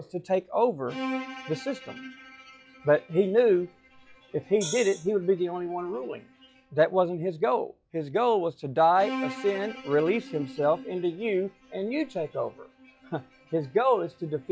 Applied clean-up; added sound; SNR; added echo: classical method log-MMSE.